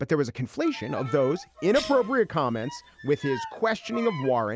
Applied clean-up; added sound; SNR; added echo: none; Bowed string instrument + Cough; 14 dB; none.